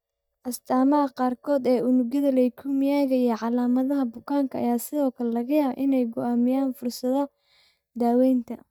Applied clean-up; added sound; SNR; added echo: neural mask model DeepFilterNet 3.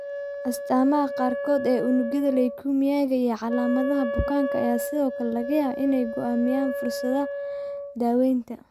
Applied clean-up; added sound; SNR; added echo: none; Wind instrument, woodwind instrument; 7 dB; none.